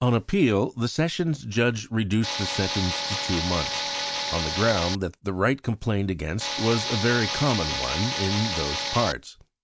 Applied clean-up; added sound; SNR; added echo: none; Tools; 3 dB; none.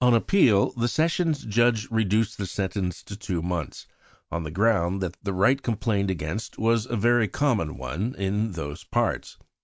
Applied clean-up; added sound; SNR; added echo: none; none; none; none.